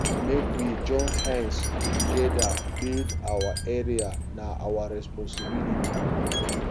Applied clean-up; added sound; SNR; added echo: none; Wind chime + Splash, splatter; -3 dB; none.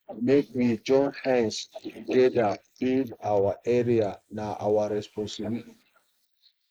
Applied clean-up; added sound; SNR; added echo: neural mask model Resemble Enhance denoiser.